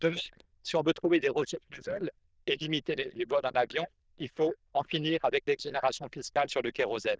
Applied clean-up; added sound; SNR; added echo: neural diffusion model UNIVERSE++.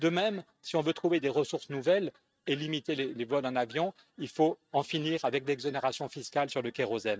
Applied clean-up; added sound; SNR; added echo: neural mask model RNNoise.